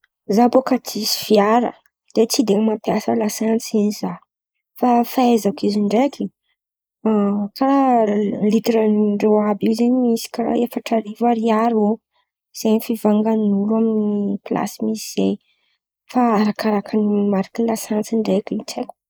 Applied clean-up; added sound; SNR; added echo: neural mask model Resemble Enhance denoiser.